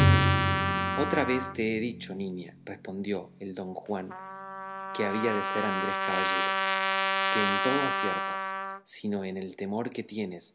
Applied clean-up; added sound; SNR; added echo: none; Trumpet + Drum; -4 dB; none.